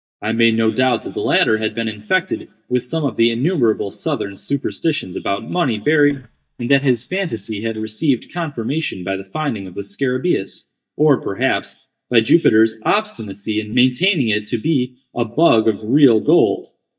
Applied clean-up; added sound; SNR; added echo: neural mask model DeepFilterNet 3.